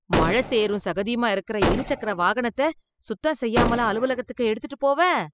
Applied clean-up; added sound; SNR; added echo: classical method spectral subtraction.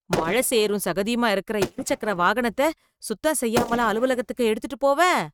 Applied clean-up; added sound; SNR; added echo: neural mask model RNNoise.